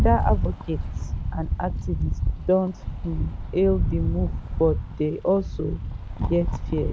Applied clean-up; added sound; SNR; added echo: none; Rattle; 0 dB; none.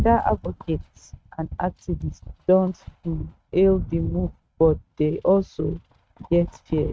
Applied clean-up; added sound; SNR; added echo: neural mask model RNNoise.